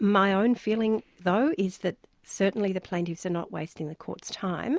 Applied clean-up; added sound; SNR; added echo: none; none; none; none.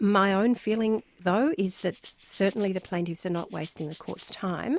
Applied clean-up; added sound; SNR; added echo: neural mask model Resemble Enhance denoiser.